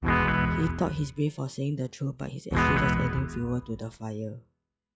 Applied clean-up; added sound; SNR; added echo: classical method log-MMSE.